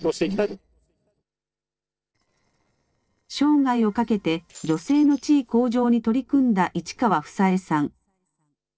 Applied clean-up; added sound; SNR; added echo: neural separator model SepFormer DNS4.